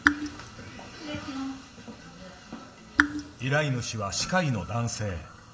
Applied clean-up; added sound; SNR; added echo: none; Raindrop / Drip; -3 dB; reverberation time 1.6 s.